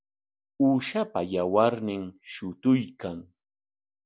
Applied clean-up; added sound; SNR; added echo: none; none; none; none.